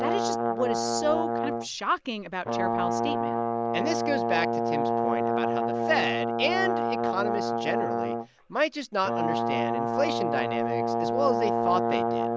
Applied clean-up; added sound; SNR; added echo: none; Brass instrument; -3 dB; none.